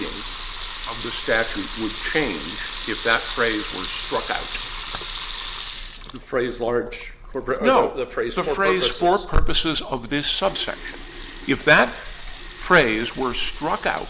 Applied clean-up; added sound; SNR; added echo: none; Sink (filling or washing) / Water tap, faucet / Liquid; 13 dB; none.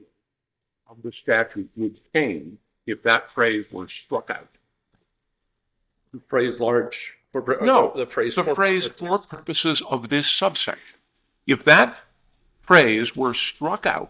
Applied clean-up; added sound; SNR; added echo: neural mask model DeepFilterNet 3.